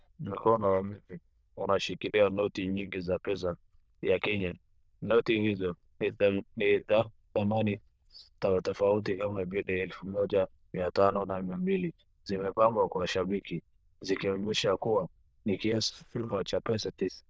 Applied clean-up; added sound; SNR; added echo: neural diffusion model UNIVERSE++.